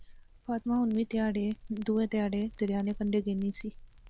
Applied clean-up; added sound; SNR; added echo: none; Crackle; 18 dB; none.